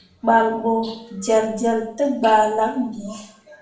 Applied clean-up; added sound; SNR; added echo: none; none; none; reverberation time 0.5 s.